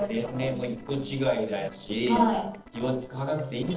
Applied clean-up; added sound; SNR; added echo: neural separator model SepFormer DNS4.